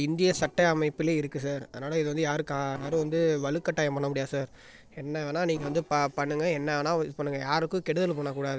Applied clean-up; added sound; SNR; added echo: neural separator model SepFormer DNS4.